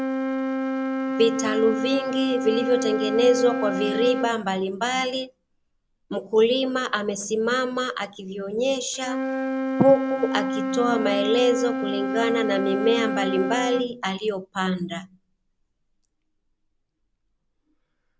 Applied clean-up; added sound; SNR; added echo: none; Wind instrument, woodwind instrument; 4 dB; none.